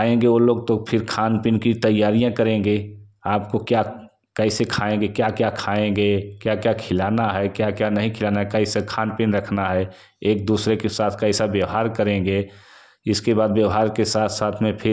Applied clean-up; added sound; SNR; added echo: none; none; none; none.